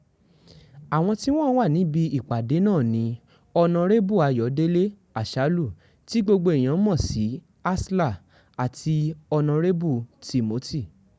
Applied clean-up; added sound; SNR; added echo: none; none; none; none.